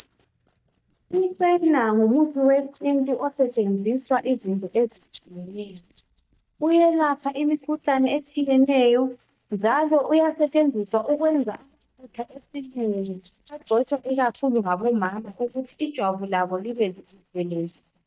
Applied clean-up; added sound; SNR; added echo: neural mask model DeepFilterNet 3.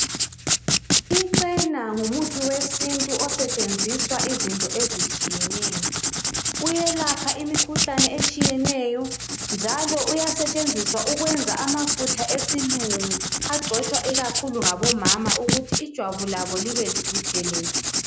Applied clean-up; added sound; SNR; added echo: none; Writing; -3 dB; none.